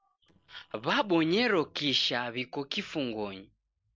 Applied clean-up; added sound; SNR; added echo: neural separator model SepFormer DNS4.